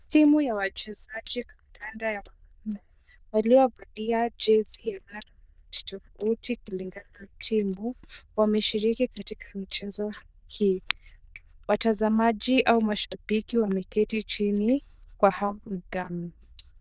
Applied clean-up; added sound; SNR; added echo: neural diffusion model UNIVERSE++.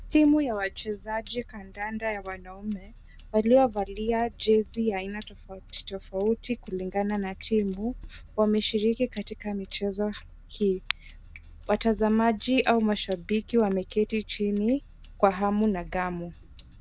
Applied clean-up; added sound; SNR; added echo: none; Sink (filling or washing); 18 dB; none.